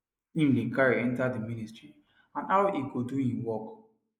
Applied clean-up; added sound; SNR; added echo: neural mask model Resemble Enhance denoiser.